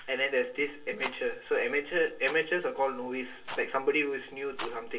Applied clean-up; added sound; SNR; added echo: none; Rattle; 17 dB; reverberation time 0.2 s.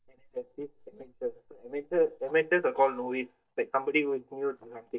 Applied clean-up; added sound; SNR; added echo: neural mask model DeepFilterNet 3.